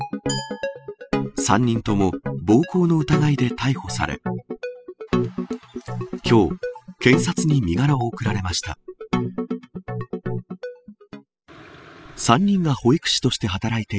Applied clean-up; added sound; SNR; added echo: classical method spectral subtraction.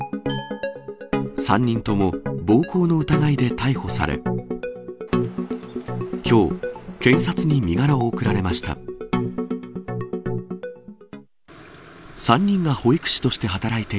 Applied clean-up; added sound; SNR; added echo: none; Glass; 17 dB; none.